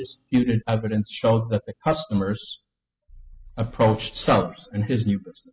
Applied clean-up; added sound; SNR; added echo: classical method spectral subtraction.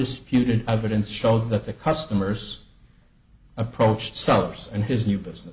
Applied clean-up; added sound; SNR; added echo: none; none; none; none.